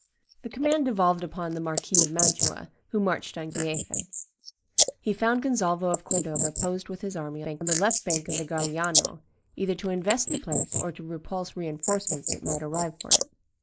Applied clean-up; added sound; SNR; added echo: neural mask model Resemble Enhance denoiser.